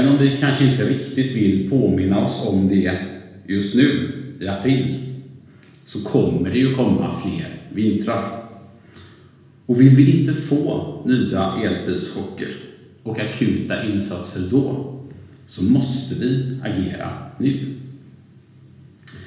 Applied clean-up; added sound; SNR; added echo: none; none; none; reverberation time 1.1 s.